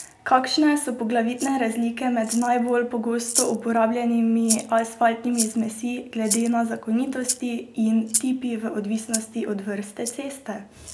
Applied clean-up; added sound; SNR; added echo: none; Rattle (instrument); 8 dB; none.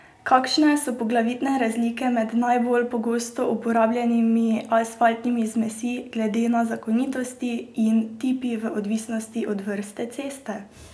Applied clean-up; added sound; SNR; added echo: none; none; none; none.